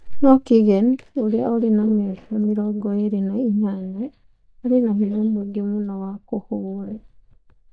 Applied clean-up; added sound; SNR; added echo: neural mask model DeepFilterNet 3.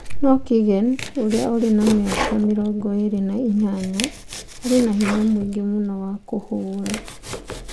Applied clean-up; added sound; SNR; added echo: none; Domestic sounds, home sounds; 12 dB; none.